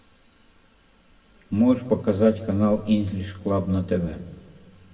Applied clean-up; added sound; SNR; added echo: none; none; none; reverberation time 1.0 s.